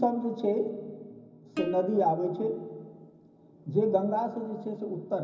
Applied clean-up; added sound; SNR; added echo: none; Plucked string instrument; 14 dB; reverberation time 0.4 s.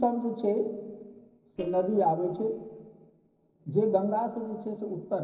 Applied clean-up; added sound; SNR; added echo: neural separator model SepFormer DNS4.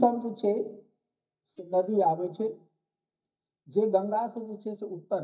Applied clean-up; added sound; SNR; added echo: neural mask model DeepFilterNet 3.